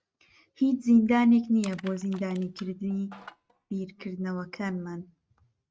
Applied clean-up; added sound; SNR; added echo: neural mask model RNNoise.